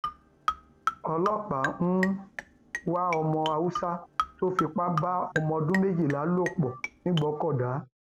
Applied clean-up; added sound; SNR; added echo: none; Marimba, xylophone; 7 dB; none.